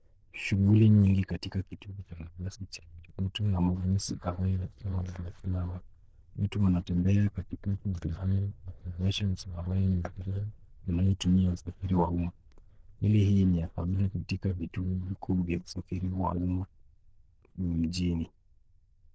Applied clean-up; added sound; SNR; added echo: neural diffusion model UNIVERSE++.